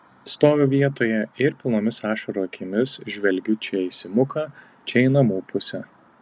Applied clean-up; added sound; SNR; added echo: none; none; none; none.